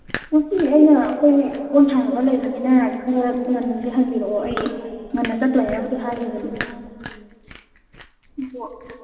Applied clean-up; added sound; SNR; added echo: none; Chewing, mastication; 17 dB; reverberation time 2.7 s.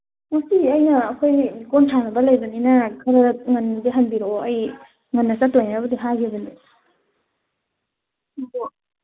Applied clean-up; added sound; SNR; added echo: none; none; none; none.